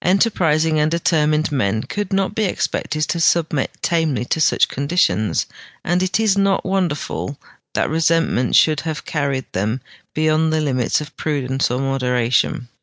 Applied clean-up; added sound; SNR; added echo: none; none; none; none.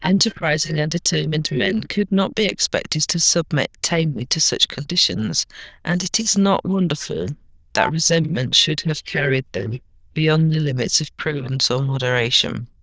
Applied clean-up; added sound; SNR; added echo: neural diffusion model UNIVERSE++.